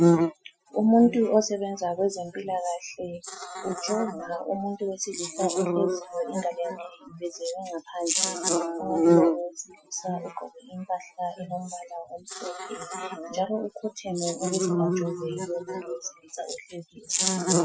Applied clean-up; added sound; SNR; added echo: classical method Wiener filter.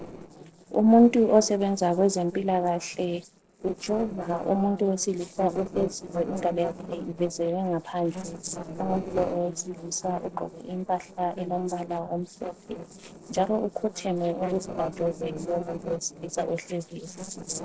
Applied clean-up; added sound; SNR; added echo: neural separator model SepFormer DNS4.